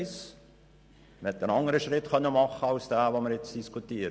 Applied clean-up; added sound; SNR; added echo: none; none; none; none.